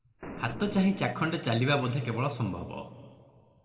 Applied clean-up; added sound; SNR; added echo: none; Boom; 17 dB; reverberation time 1.8 s.